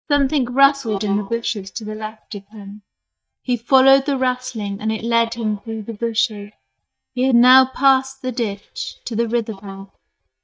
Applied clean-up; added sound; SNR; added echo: neural mask model DeepFilterNet 3.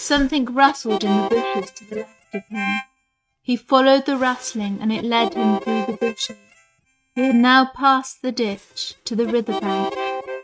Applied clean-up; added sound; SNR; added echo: neural mask model RNNoise.